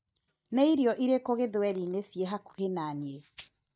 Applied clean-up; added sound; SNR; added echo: neural mask model DeepFilterNet 3.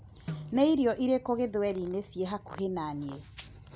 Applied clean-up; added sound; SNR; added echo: none; Snare drum; 16 dB; none.